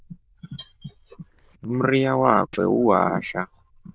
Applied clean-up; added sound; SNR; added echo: neural diffusion model UNIVERSE++.